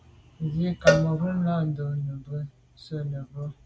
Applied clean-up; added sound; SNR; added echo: none; Cowbell; 1 dB; none.